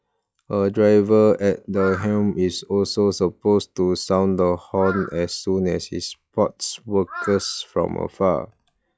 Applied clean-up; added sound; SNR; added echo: classical method log-MMSE.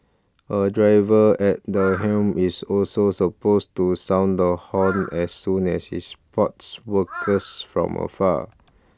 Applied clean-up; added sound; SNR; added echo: none; Crow; 17 dB; none.